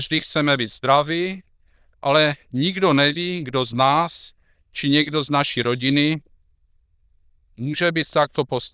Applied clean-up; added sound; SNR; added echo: neural diffusion model UNIVERSE++.